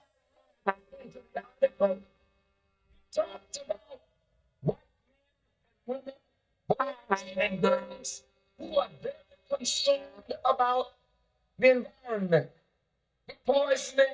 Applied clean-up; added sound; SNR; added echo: neural mask model DeepFilterNet 3.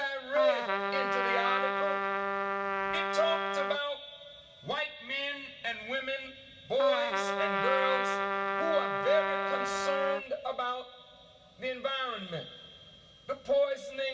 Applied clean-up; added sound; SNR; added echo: none; Trumpet; -1 dB; reverberation time 0.2 s.